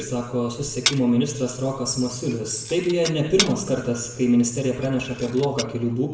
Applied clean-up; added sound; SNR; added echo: none; Glass; 10 dB; reverberation time 0.7 s.